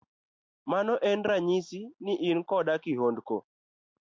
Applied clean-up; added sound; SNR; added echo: none; none; none; none.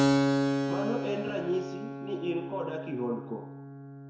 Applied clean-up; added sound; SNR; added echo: none; Keyboard (musical); -4 dB; reverberation time 0.9 s.